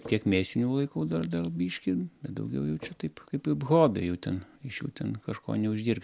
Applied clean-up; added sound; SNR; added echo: none; none; none; none.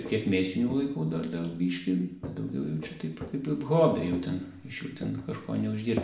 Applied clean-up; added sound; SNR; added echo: none; Walk, footsteps; 15 dB; reverberation time 0.6 s.